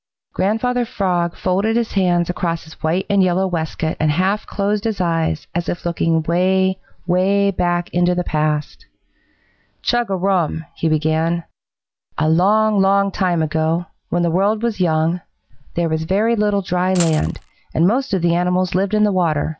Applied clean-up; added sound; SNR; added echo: none; Coin (dropping); 13 dB; none.